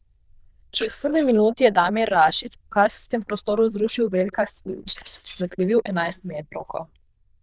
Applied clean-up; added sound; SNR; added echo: neural diffusion model UNIVERSE++.